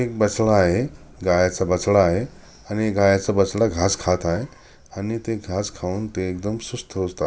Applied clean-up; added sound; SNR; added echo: none; none; none; none.